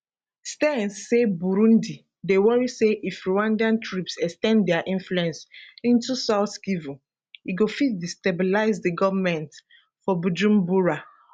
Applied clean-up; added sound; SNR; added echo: none; none; none; none.